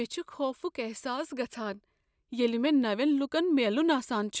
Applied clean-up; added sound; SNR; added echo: none; none; none; none.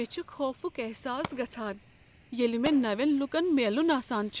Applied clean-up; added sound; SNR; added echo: none; Fire; 17 dB; none.